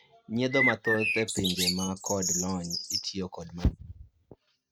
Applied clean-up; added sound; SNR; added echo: neural mask model RNNoise.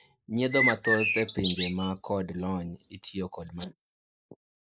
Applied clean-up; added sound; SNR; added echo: neural mask model Resemble Enhance denoiser.